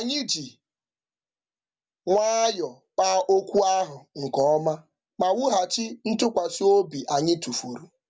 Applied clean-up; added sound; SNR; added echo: none; none; none; none.